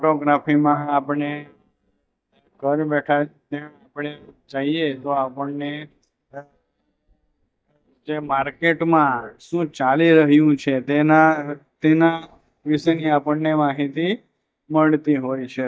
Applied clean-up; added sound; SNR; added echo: neural mask model DeepFilterNet 3.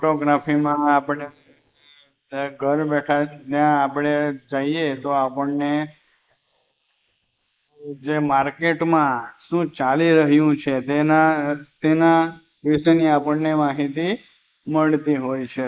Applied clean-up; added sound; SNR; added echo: neural mask model Resemble Enhance denoiser.